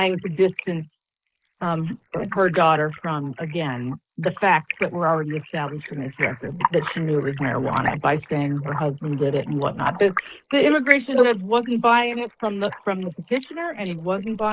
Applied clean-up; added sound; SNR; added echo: neural mask model Resemble Enhance denoiser.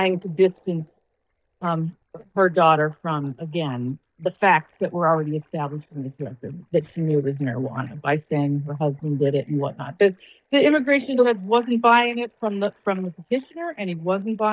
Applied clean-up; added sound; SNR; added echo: neural mask model DeepFilterNet 3.